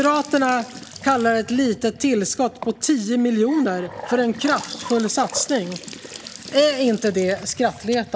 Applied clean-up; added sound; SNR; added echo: none; Trickle, dribble / Bathtub (filling or washing) / Sink (filling or washing) / Gurgling; 16 dB; none.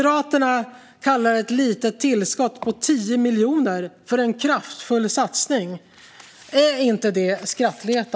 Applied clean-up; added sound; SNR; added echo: none; none; none; none.